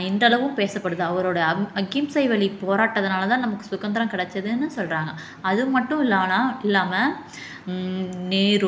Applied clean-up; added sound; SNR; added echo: none; none; none; none.